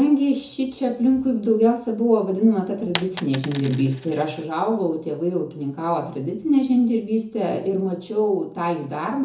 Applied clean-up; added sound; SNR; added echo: none; Coin (dropping); 13 dB; reverberation time 0.6 s.